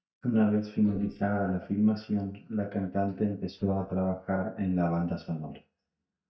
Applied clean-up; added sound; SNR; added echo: neural mask model DeepFilterNet 3.